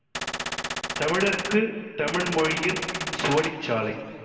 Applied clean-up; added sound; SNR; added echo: none; Gunshot, gunfire; 4 dB; reverberation time 1.7 s.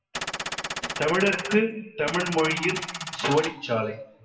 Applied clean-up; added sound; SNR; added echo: classical method WPE with log-MMSE.